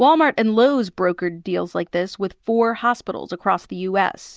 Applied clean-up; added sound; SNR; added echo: none; none; none; none.